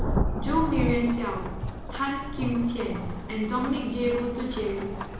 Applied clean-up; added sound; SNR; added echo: none; Rain / Thunderstorm; 2 dB; reverberation time 1.0 s.